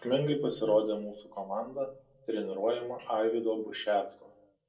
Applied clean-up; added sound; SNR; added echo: none; none; none; reverberation time 0.2 s.